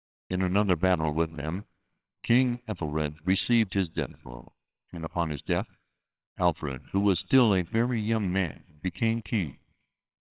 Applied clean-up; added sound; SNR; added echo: neural separator model SepFormer WHAMR!.